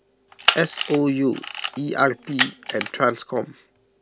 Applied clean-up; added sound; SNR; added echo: none; Camera; 3 dB; none.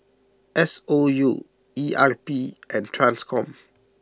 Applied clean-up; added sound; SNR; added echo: none; none; none; none.